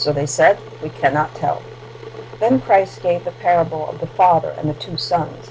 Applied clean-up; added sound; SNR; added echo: none; Boiling / Water; 19 dB; none.